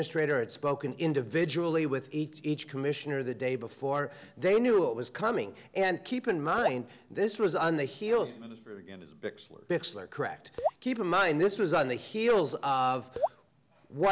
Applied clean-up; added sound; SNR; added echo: none; Raindrop / Drip; 5 dB; none.